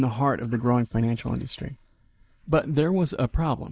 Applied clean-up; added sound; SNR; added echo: neural mask model Resemble Enhance denoiser.